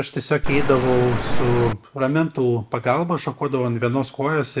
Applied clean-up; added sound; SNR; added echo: none; Cricket; 0 dB; none.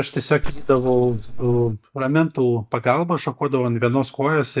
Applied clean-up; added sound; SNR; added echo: neural mask model DeepFilterNet 3.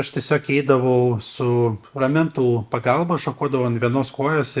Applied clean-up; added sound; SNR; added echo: none; none; none; none.